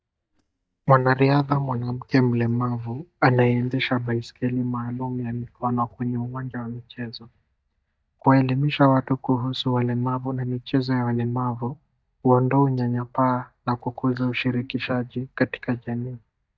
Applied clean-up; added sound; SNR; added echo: neural mask model DeepFilterNet 3.